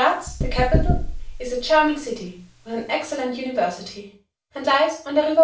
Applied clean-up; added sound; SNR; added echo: none; Knock / Wood; 3 dB; reverberation time 0.3 s.